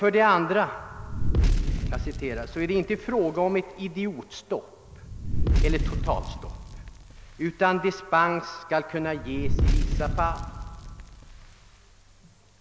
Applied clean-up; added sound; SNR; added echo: none; Fire; 0 dB; none.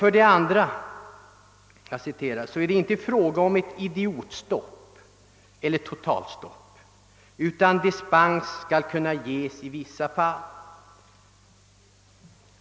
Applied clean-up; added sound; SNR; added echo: none; none; none; none.